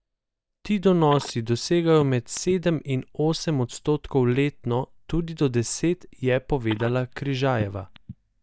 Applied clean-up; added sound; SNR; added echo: neural mask model DeepFilterNet 3.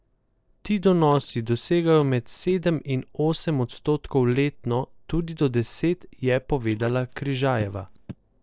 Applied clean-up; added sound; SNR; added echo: neural separator model SepFormer DNS4.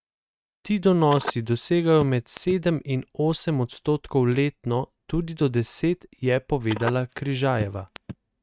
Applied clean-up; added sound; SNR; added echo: neural mask model RNNoise.